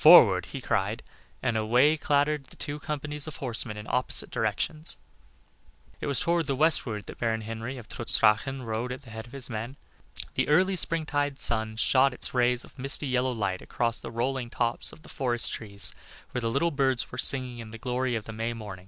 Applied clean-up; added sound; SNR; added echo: none; none; none; none.